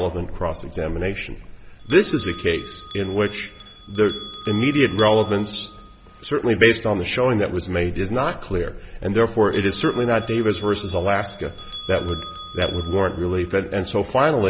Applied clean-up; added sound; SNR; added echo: none; Bell; 15 dB; none.